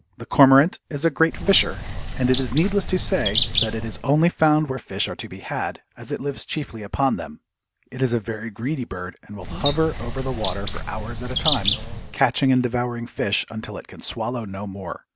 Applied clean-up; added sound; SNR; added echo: none; Bird; 3 dB; none.